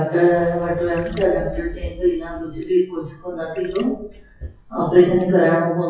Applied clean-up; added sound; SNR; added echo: classical method WPE with log-MMSE.